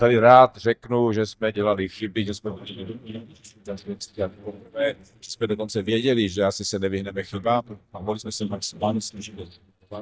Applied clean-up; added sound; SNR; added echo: neural mask model DeepFilterNet 3.